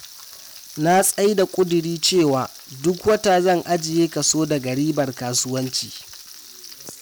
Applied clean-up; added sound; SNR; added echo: none; Frying (food); 19 dB; none.